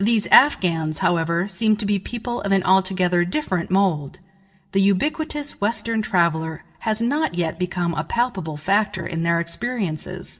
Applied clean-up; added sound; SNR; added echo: none; none; none; reverberation time 0.2 s.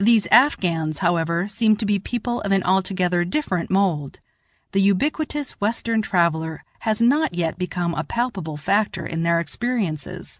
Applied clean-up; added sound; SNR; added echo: none; none; none; none.